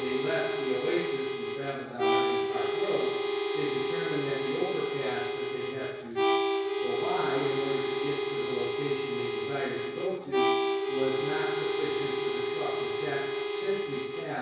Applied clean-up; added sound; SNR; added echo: none; Harmonica; -5 dB; reverberation time 1.1 s.